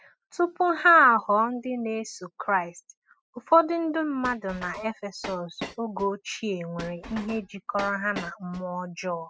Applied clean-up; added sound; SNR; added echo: classical method spectral subtraction.